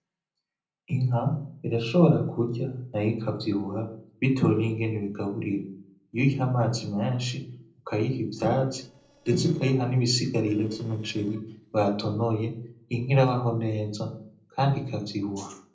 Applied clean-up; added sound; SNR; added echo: neural separator model SepFormer DNS4.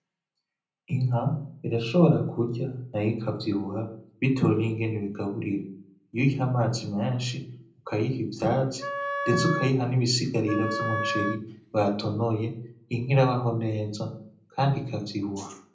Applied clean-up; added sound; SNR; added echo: none; Wind instrument, woodwind instrument; 5 dB; reverberation time 0.6 s.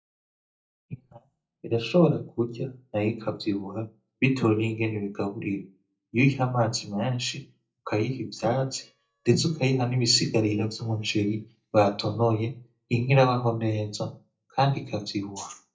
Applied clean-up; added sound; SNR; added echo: neural mask model DeepFilterNet 3.